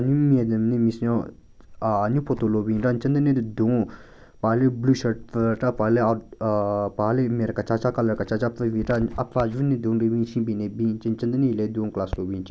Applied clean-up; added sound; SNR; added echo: none; none; none; none.